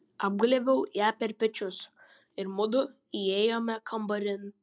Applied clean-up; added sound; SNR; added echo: none; none; none; none.